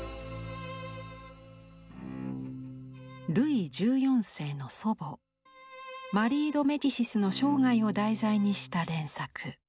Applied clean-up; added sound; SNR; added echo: none; Bowed string instrument; 13 dB; none.